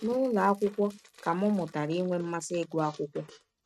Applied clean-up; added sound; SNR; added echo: neural mask model RNNoise.